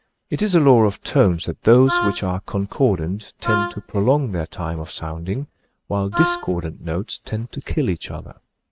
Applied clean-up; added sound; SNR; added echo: neural mask model RNNoise.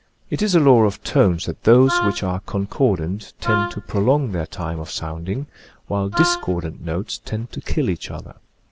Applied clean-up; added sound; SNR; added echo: none; Wind instrument, woodwind instrument; 6 dB; none.